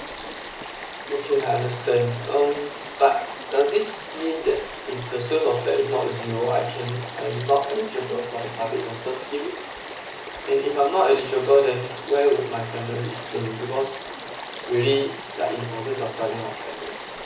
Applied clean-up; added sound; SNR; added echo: none; Stream / Frog; 11 dB; reverberation time 0.8 s.